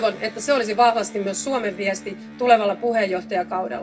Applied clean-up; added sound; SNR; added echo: none; Electric guitar; 17 dB; reverberation time 0.4 s.